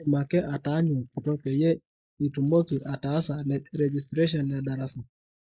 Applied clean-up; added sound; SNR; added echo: neural mask model Resemble Enhance denoiser.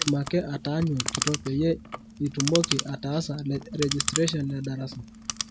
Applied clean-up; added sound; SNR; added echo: none; Clock; 5 dB; none.